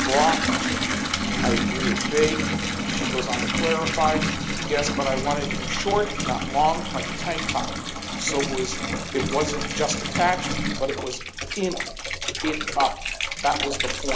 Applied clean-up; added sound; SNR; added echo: none; Bathtub (filling or washing) / Water tap, faucet; 0 dB; none.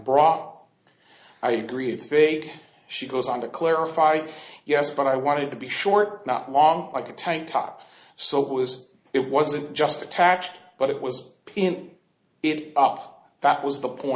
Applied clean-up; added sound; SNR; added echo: none; none; none; none.